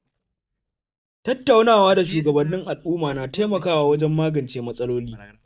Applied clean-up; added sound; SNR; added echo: neural mask model DeepFilterNet 3.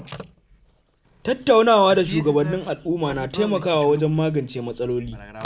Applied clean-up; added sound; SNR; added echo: none; Telephone; 16 dB; none.